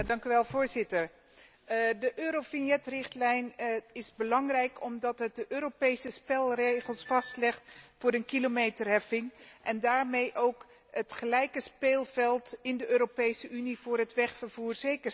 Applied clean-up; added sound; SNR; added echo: none; none; none; none.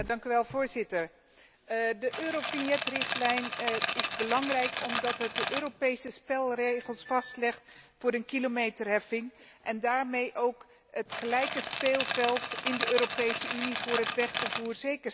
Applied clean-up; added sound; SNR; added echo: none; Rattle; 2 dB; none.